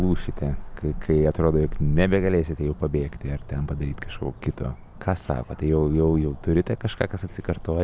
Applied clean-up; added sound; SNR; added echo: none; Cricket / Motor vehicle (road); 9 dB; none.